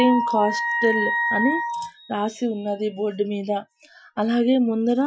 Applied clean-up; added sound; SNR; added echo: classical method Wiener filter.